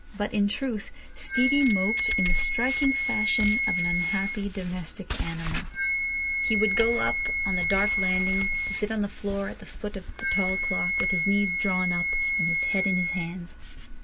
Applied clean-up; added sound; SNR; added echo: none; Wind instrument, woodwind instrument; 0 dB; none.